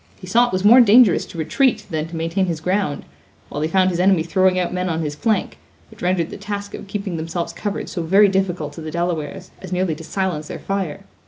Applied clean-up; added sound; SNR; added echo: none; none; none; none.